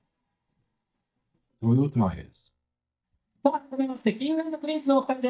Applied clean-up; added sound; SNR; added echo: neural mask model DeepFilterNet 3.